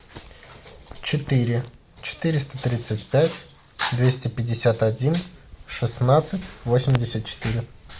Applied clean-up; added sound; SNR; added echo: none; none; none; none.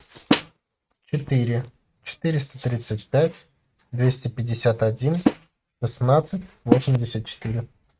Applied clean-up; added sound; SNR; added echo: neural mask model RNNoise.